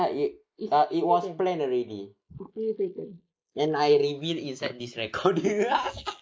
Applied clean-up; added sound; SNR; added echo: neural mask model Resemble Enhance denoiser.